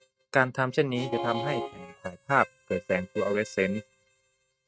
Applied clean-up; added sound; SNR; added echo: neural mask model RNNoise.